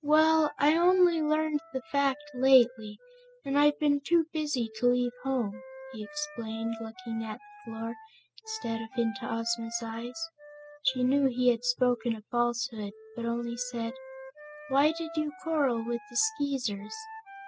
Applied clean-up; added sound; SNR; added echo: classical method spectral subtraction.